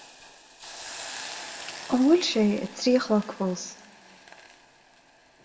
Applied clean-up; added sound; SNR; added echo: none; Hiss; 15 dB; reverberation time 0.6 s.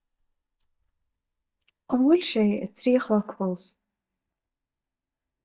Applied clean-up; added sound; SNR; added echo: neural mask model DeepFilterNet 3.